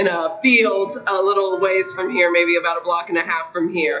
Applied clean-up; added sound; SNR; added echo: classical method WPE with log-MMSE.